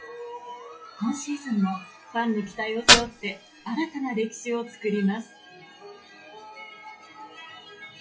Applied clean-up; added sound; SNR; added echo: classical method WPE with log-MMSE.